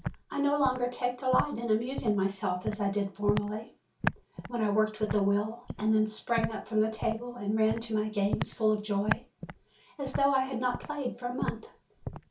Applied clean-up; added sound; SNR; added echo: none; Walk, footsteps; 9 dB; reverberation time 0.3 s.